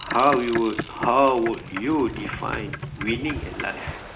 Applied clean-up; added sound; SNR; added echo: none; Boat, Water vehicle; 9 dB; reverberation time 0.4 s.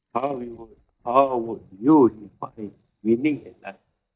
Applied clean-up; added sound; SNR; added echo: neural mask model DeepFilterNet 3.